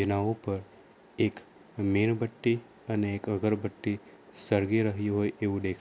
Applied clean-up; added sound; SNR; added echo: none; none; none; none.